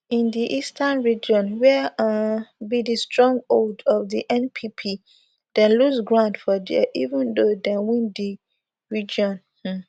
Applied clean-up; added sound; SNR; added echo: none; none; none; none.